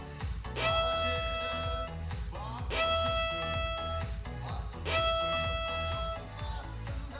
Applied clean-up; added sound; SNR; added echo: none; Bowed string instrument; -4 dB; reverberation time 1.0 s.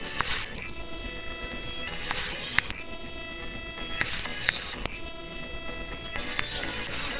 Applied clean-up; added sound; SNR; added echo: neural separator model SepFormer WHAMR!.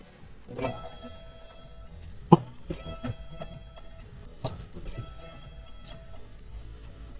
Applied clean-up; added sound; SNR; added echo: neural mask model DeepFilterNet 3.